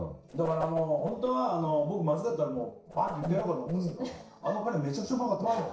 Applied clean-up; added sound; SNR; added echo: neural separator model SepFormer DNS4.